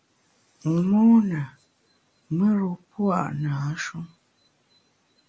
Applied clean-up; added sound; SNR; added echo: none; none; none; none.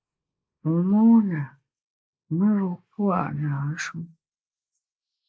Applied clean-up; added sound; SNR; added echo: neural mask model Resemble Enhance denoiser.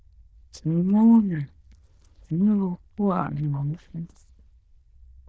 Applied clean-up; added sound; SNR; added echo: neural diffusion model UNIVERSE++.